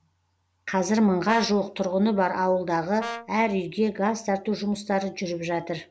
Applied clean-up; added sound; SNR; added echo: none; Brass instrument; 9 dB; none.